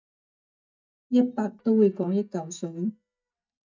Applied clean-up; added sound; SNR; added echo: neural mask model DeepFilterNet 3.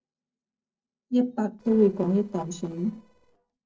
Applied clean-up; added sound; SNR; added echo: neural separator model SepFormer DNS4.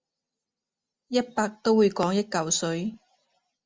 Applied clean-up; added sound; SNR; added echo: none; none; none; none.